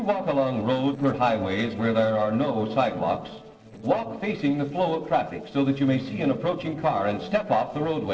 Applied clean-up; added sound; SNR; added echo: neural separator model SepFormer DNS4.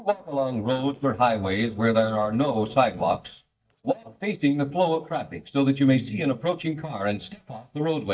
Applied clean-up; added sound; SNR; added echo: neural mask model DeepFilterNet 3.